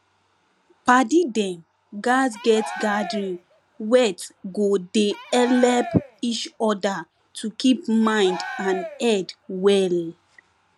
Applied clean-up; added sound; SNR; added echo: none; Cheering; 14 dB; none.